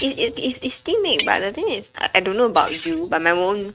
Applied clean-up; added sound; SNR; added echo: neural mask model RNNoise.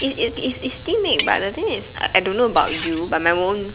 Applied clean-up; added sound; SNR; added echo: none; Liquid; 13 dB; none.